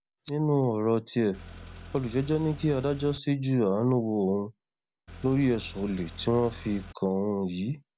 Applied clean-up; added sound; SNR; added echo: none; Car; 16 dB; none.